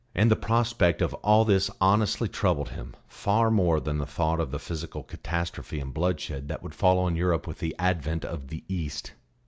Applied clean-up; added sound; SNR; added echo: none; none; none; none.